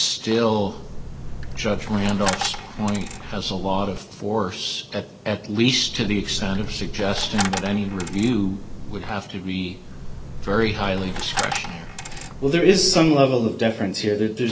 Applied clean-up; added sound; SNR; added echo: none; Coin (dropping); 7 dB; none.